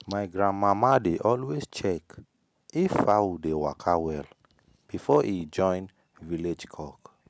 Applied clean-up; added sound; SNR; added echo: none; none; none; none.